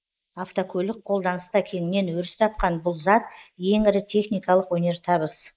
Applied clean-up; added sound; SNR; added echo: neural mask model Resemble Enhance denoiser.